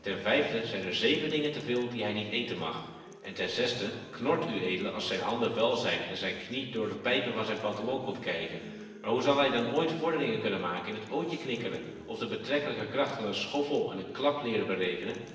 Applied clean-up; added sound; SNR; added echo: none; Acoustic guitar; 17 dB; reverberation time 1.0 s.